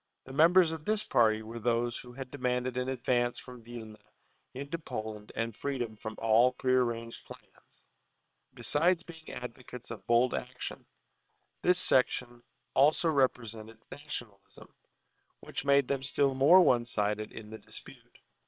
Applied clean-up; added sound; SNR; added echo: neural separator model SepFormer WHAM!.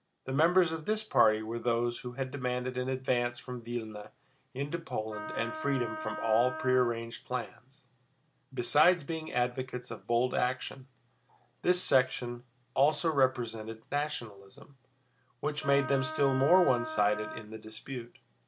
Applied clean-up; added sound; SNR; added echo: none; Wind instrument, woodwind instrument; 8 dB; none.